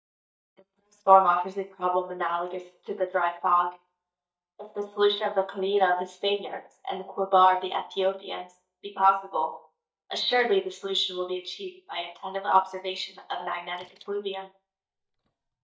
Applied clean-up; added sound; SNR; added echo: neural mask model DeepFilterNet 3.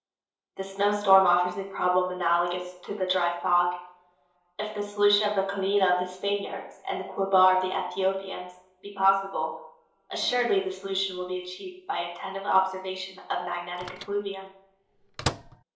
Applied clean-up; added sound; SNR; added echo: none; Microwave oven; 10 dB; reverberation time 2.8 s.